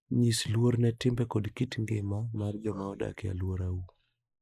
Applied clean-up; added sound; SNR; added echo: neural mask model Resemble Enhance denoiser.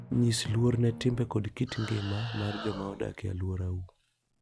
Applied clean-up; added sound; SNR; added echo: none; Animal + Drum; 14 dB; none.